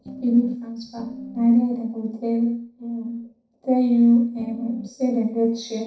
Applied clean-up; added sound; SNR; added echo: neural separator model SepFormer DNS4.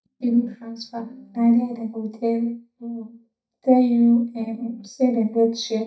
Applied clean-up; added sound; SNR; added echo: neural mask model DeepFilterNet 3.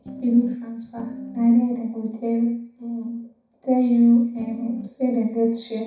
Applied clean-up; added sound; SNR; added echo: none; Piano; 12 dB; reverberation time 0.6 s.